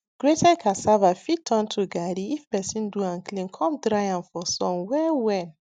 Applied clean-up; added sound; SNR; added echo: none; none; none; none.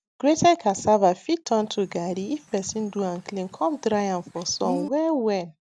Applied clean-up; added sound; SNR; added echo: none; Bird; 15 dB; none.